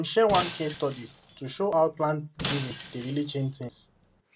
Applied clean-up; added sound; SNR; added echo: none; Shatter; 7 dB; none.